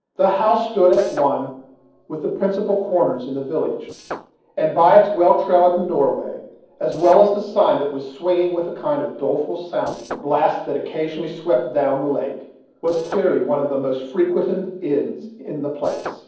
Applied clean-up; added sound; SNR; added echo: neural separator model SepFormer DNS4.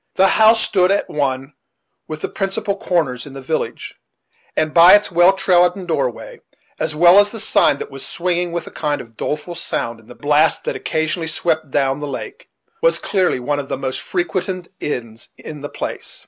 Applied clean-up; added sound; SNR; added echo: none; none; none; none.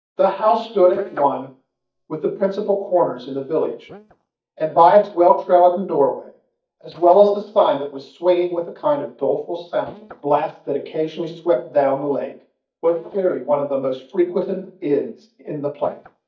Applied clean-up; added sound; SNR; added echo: neural mask model DeepFilterNet 3.